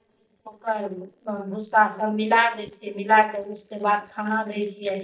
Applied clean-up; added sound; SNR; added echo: neural mask model DeepFilterNet 3.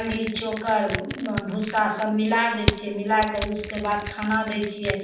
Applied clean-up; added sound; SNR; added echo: none; Crushing; 8 dB; reverberation time 0.5 s.